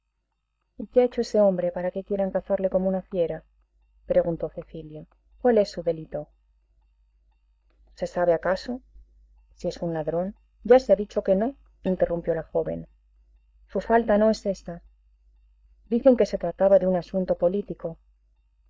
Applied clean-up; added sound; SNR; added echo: neural mask model DeepFilterNet 3.